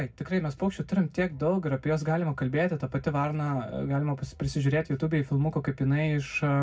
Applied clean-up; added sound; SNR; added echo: none; none; none; reverberation time 0.4 s.